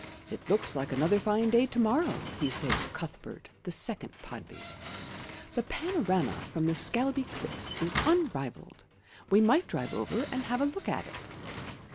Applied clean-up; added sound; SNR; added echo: none; Slam; 10 dB; none.